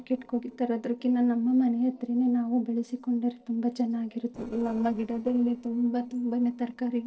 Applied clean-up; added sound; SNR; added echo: neural separator model SepFormer DNS4.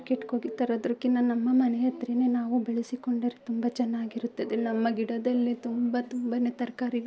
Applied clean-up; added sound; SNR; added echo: none; none; none; none.